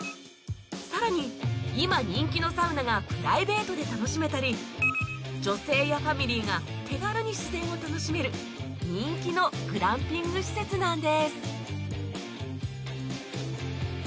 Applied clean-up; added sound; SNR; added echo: none; none; none; none.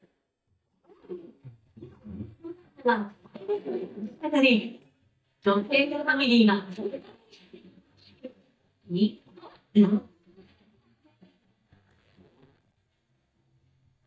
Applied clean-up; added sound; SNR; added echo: neural mask model DeepFilterNet 3.